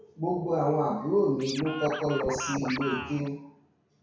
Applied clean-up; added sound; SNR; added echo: none; Scratching (performance technique); 7 dB; reverberation time 0.6 s.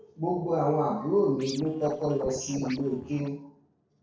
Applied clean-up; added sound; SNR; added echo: neural separator model SepFormer DNS4.